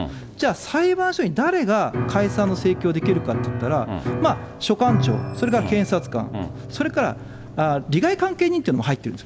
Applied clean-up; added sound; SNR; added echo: none; Piano; 8 dB; none.